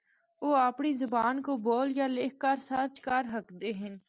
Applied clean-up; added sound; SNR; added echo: none; none; none; none.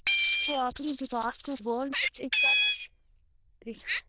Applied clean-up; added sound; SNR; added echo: neural diffusion model UNIVERSE++.